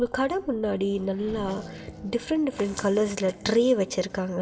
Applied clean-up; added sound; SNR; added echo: none; Race car, auto racing / Accelerating, revving, vroom; 19 dB; reverberation time 0.3 s.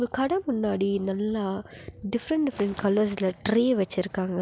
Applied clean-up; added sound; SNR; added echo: none; none; none; none.